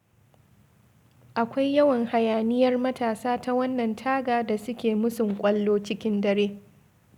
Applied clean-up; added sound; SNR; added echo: none; none; none; none.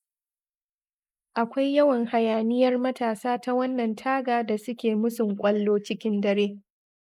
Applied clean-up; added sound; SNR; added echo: neural mask model Resemble Enhance denoiser.